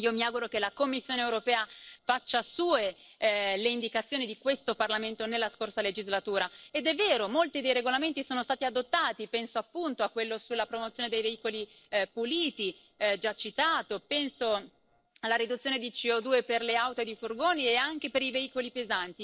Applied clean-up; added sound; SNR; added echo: neural separator model SepFormer DNS4.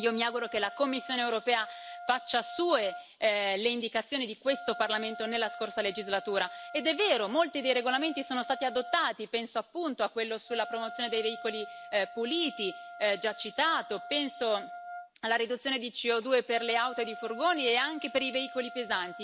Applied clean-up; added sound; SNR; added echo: none; Wind instrument, woodwind instrument; 14 dB; none.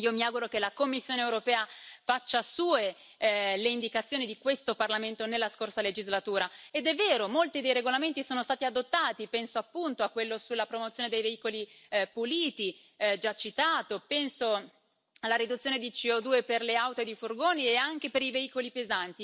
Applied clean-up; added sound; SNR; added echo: none; none; none; none.